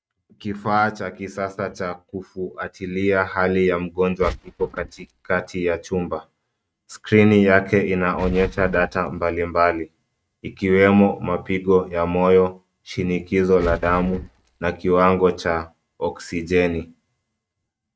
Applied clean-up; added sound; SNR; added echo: neural mask model RNNoise.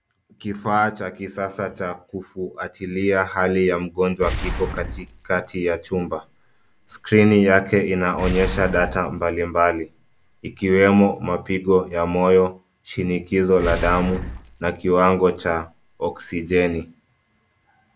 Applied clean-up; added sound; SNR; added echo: none; Boom; 11 dB; none.